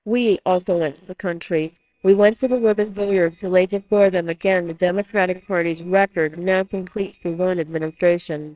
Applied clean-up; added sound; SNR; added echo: neural separator model SepFormer WHAMR!.